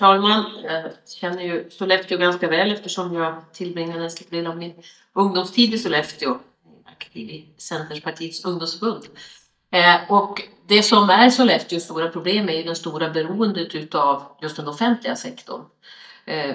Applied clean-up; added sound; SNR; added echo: neural mask model DeepFilterNet 3.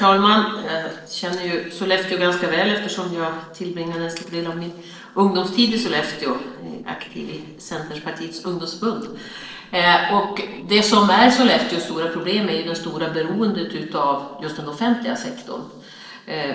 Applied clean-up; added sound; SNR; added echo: neural separator model SepFormer DNS4.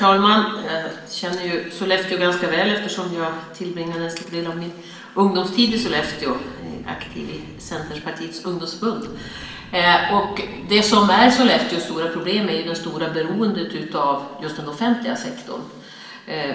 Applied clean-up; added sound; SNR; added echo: none; Explosion; 20 dB; reverberation time 1.0 s.